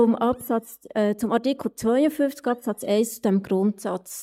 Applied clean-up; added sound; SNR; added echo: neural mask model DeepFilterNet 3.